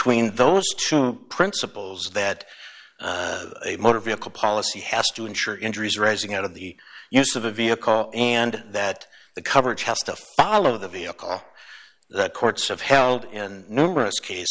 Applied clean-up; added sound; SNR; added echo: none; none; none; none.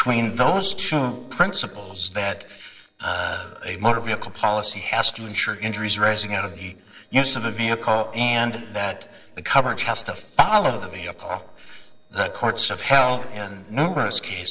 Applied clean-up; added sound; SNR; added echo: neural separator model SepFormer DNS4.